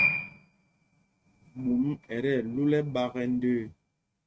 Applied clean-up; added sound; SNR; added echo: neural mask model RNNoise.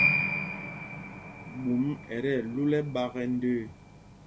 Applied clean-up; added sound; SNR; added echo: none; Piano; 2 dB; none.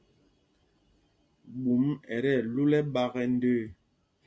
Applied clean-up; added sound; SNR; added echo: none; none; none; none.